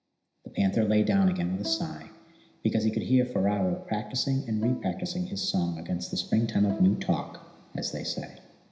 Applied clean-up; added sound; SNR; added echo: none; Bowed string instrument; 18 dB; reverberation time 0.9 s.